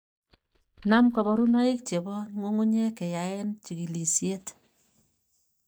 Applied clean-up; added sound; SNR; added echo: neural mask model DeepFilterNet 3.